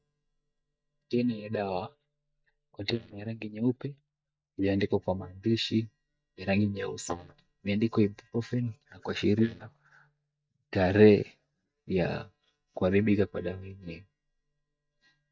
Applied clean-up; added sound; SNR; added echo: neural mask model DeepFilterNet 3.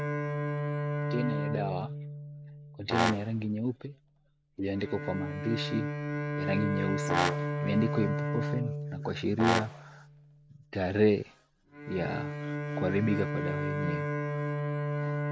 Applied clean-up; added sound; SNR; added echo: none; Brass instrument + Bowed string instrument; 0 dB; none.